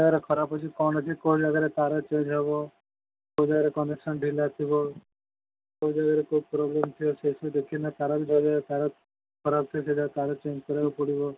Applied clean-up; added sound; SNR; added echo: none; none; none; none.